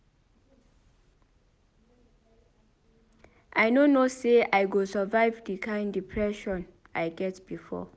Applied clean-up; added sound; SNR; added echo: none; none; none; none.